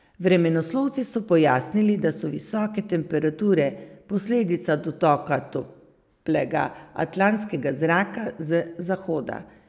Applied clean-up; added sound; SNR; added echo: none; none; none; none.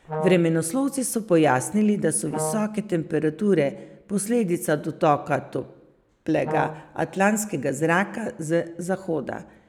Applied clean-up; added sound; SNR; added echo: none; Brass instrument; 7 dB; none.